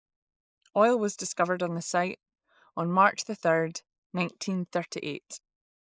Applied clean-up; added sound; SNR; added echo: neural mask model Resemble Enhance denoiser.